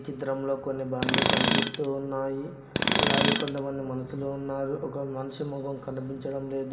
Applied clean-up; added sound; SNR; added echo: none; Tools; -4 dB; reverberation time 2.1 s.